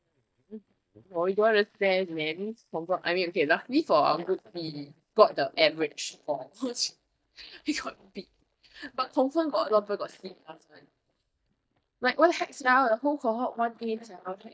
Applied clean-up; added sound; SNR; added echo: neural mask model DeepFilterNet 3.